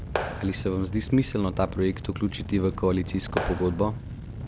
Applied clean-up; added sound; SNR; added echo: none; Engine starting + Clapping; 7 dB; none.